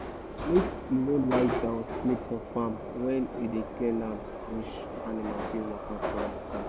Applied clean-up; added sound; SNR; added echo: none; Subway, metro, underground; 4 dB; none.